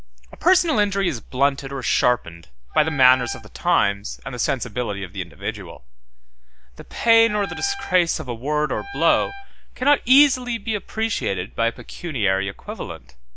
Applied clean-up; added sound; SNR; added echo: none; Wind instrument, woodwind instrument; 14 dB; none.